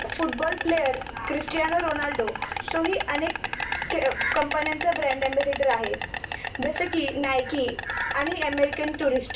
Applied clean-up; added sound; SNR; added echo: none; Insect; 2 dB; reverberation time 0.3 s.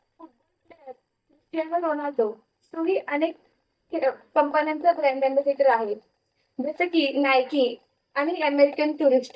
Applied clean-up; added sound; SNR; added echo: neural mask model DeepFilterNet 3.